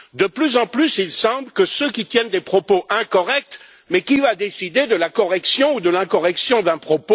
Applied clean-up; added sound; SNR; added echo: none; none; none; none.